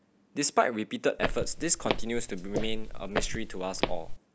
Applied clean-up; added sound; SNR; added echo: neural mask model Resemble Enhance denoiser.